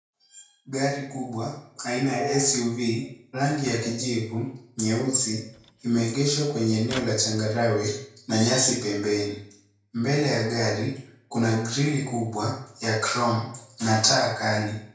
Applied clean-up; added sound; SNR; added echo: none; Microwave oven; 17 dB; reverberation time 0.5 s.